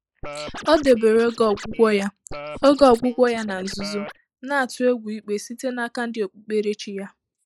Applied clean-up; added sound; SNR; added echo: neural mask model Resemble Enhance denoiser.